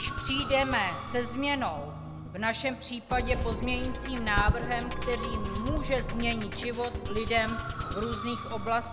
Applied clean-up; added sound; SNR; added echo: none; Musical instrument; 2 dB; none.